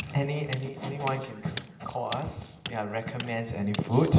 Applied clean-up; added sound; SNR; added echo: none; Tools; 13 dB; reverberation time 1.0 s.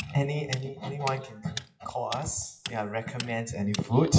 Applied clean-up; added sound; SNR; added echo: classical method WPE with log-MMSE.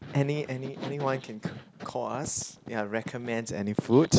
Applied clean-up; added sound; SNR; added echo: none; none; none; none.